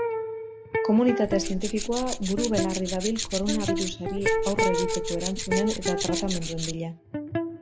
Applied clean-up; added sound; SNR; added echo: none; Electric guitar + Tools; 0 dB; none.